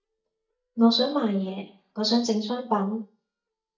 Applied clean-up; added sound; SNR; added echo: neural mask model DeepFilterNet 3.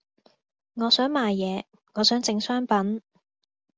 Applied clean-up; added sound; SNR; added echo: none; none; none; none.